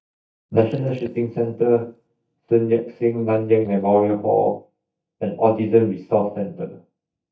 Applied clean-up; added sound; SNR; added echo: neural mask model DeepFilterNet 3.